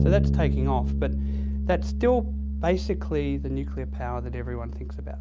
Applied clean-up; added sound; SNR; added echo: none; Bass guitar; -2 dB; none.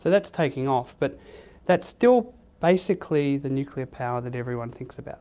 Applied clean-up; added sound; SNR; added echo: none; none; none; none.